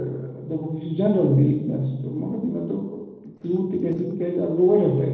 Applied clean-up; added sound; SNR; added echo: neural separator model SepFormer DNS4.